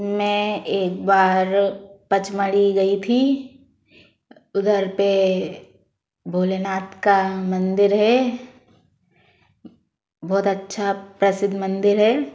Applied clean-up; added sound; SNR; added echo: none; none; none; none.